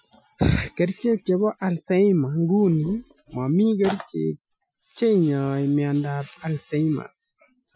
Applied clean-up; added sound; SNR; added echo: classical method Wiener filter.